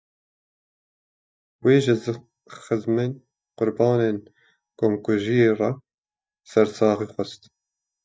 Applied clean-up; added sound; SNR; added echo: neural mask model DeepFilterNet 3.